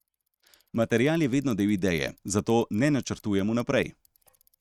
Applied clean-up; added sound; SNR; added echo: neural mask model RNNoise.